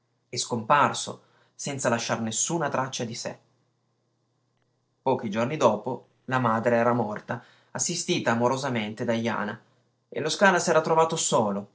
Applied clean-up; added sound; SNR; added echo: neural separator model SepFormer DNS4.